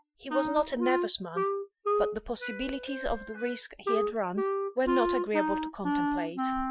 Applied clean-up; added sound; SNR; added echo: classical method Wiener filter.